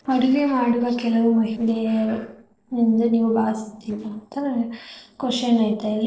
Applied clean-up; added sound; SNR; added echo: neural separator model SepFormer DNS4.